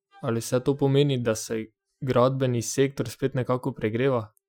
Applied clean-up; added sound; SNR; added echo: classical method Wiener filter.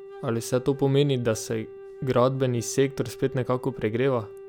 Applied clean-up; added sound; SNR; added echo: none; Wind instrument, woodwind instrument; 16 dB; none.